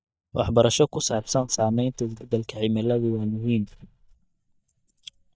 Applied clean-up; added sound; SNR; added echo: neural mask model DeepFilterNet 3.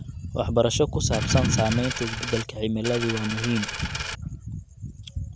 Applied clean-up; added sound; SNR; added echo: none; Coin (dropping); 6 dB; none.